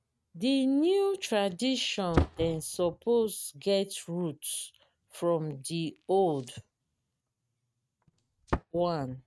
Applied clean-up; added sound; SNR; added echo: neural mask model RNNoise.